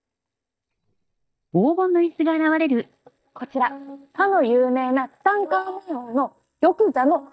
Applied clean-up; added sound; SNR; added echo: neural mask model DeepFilterNet 3.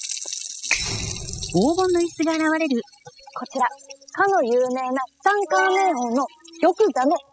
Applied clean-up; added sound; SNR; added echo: classical method spectral subtraction.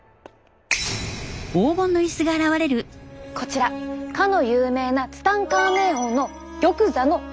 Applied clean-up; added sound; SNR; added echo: none; none; none; none.